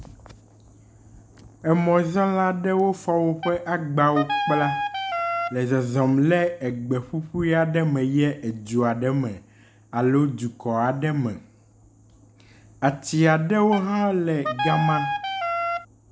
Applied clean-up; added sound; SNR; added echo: none; Wind instrument, woodwind instrument; 4 dB; none.